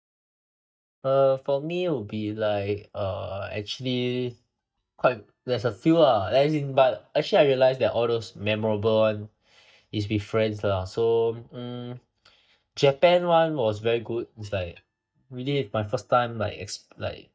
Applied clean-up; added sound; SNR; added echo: neural mask model DeepFilterNet 3.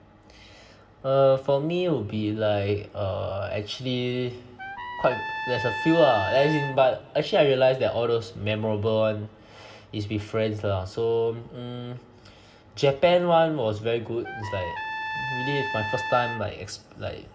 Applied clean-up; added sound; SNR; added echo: none; Trumpet; 8 dB; reverberation time 1.9 s.